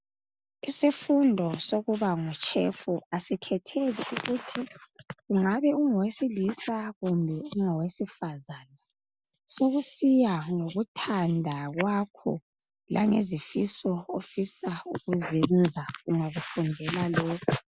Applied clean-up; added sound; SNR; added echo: none; none; none; none.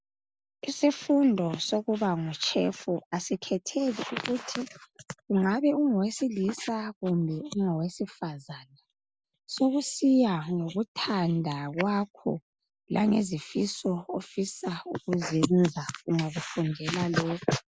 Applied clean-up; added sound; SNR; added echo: none; Snare drum; 19 dB; none.